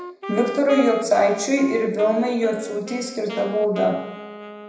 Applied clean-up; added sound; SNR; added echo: none; Wind instrument, woodwind instrument; 13 dB; reverberation time 0.8 s.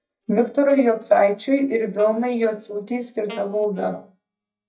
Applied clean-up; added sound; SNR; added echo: neural mask model DeepFilterNet 3.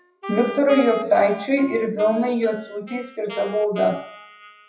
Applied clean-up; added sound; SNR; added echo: classical method WPE with log-MMSE.